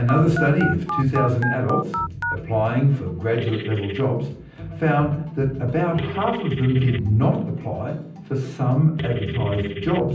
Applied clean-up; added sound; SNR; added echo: none; Telephone; 11 dB; reverberation time 0.6 s.